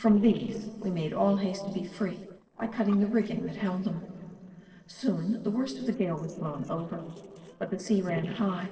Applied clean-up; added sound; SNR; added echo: neural separator model SepFormer DNS4.